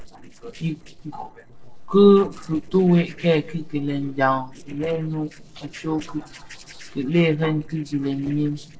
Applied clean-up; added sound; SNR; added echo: neural separator model SepFormer DNS4.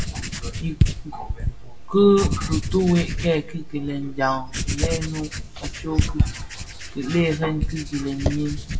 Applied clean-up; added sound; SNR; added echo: none; Writing; 2 dB; reverberation time 0.3 s.